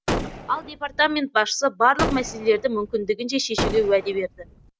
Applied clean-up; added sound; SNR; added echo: none; Gunshot, gunfire; 7 dB; none.